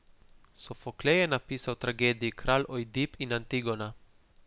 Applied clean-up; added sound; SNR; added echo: none; none; none; none.